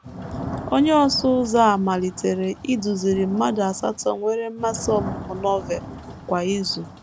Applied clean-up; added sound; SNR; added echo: none; Thunder / Rain; 13 dB; none.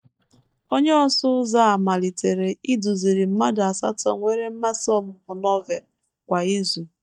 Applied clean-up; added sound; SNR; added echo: neural mask model DeepFilterNet 3.